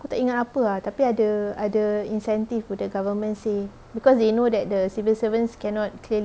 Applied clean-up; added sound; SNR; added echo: none; none; none; none.